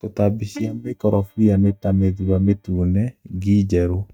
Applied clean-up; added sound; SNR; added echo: neural mask model DeepFilterNet 3.